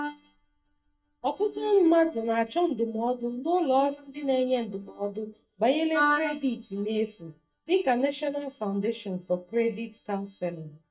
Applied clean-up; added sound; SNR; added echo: neural mask model DeepFilterNet 3.